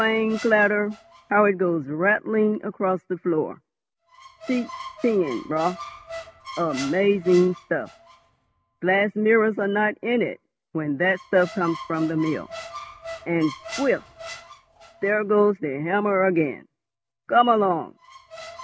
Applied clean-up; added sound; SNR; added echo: none; Squeak; 18 dB; none.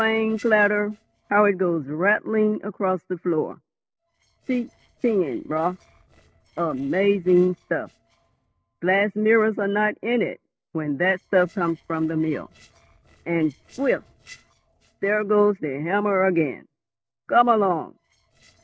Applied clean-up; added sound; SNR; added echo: neural separator model SepFormer DNS4.